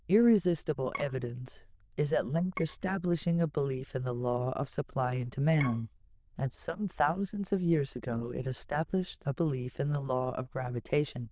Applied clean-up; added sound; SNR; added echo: neural diffusion model UNIVERSE++.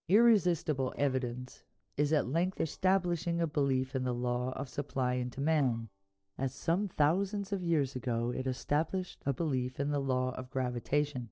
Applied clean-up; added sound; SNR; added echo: neural separator model SepFormer DNS4.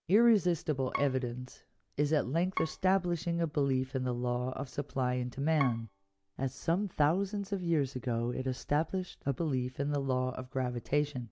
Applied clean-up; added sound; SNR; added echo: none; Bowed string instrument; 14 dB; none.